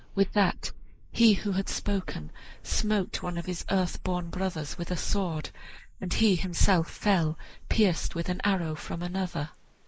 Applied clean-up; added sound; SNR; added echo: neural mask model Resemble Enhance denoiser.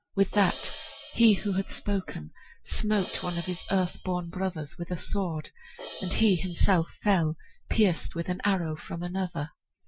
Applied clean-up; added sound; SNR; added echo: classical method Wiener filter.